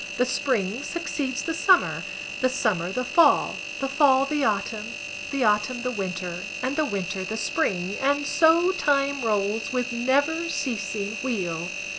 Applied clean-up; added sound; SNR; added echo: none; Engine; 8 dB; none.